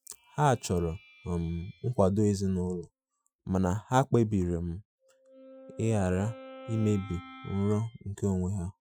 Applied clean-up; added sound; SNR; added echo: classical method Wiener filter.